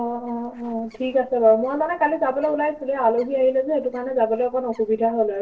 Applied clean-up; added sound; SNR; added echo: neural separator model SepFormer DNS4.